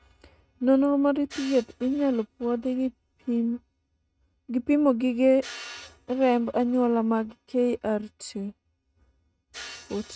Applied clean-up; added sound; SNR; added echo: neural mask model RNNoise.